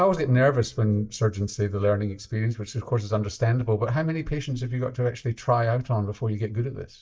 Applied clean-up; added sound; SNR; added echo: neural mask model DeepFilterNet 3.